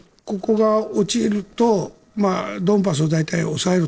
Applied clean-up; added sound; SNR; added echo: neural separator model SepFormer DNS4.